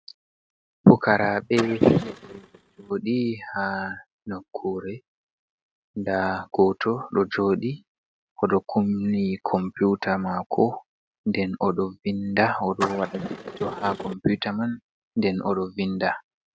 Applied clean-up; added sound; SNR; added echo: neural mask model RNNoise.